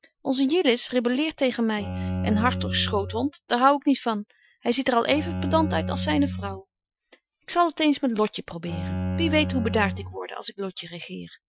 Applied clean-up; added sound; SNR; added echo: classical method Wiener filter.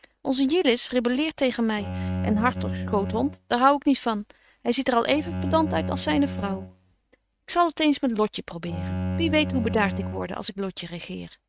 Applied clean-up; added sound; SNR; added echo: neural mask model RNNoise.